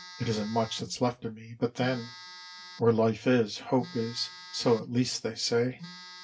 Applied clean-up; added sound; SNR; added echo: none; Telephone; 18 dB; reverberation time 0.1 s.